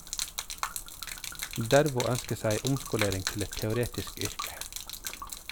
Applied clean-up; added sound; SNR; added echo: none; Gurgling / Liquid; 6 dB; none.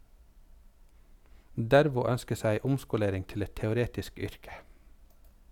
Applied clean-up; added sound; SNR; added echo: none; none; none; none.